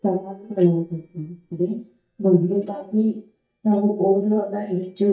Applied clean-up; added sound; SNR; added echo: neural mask model DeepFilterNet 3.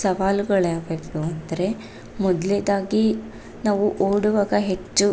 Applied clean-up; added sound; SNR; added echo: none; none; none; none.